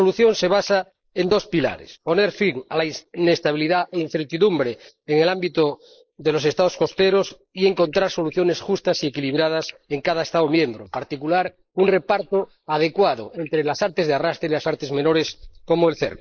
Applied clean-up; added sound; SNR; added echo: neural mask model Resemble Enhance denoiser.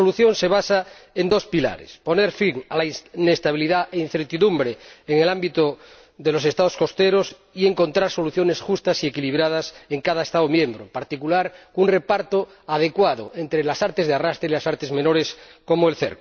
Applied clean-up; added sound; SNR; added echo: none; none; none; none.